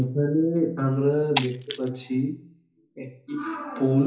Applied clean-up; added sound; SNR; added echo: none; Shatter; 10 dB; reverberation time 0.7 s.